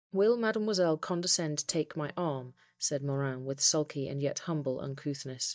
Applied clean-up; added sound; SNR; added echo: neural mask model DeepFilterNet 3.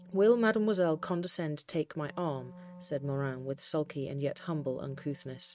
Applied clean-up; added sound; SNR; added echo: neural mask model RNNoise.